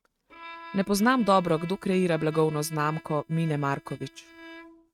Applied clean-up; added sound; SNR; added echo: neural mask model RNNoise.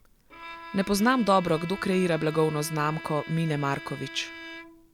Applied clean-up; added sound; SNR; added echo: none; Bowed string instrument; 15 dB; none.